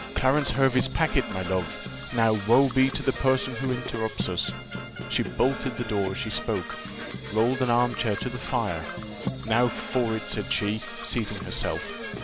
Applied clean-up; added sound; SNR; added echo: none; Brass instrument / Percussion; 8 dB; none.